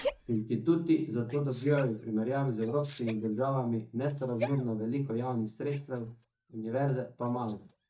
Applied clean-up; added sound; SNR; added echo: neural mask model DeepFilterNet 3.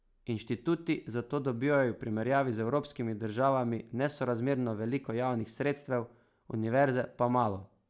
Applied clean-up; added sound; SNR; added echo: none; none; none; none.